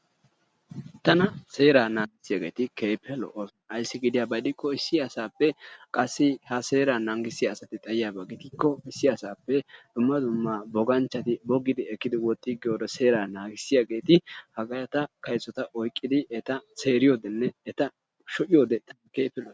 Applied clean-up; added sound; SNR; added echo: none; none; none; none.